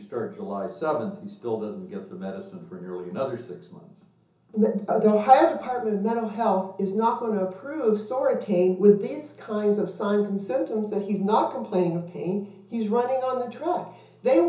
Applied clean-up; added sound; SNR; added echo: none; none; none; reverberation time 0.6 s.